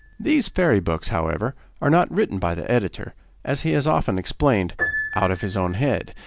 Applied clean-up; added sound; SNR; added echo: none; Piano; 14 dB; none.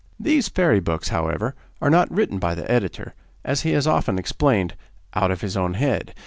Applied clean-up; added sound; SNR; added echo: none; none; none; none.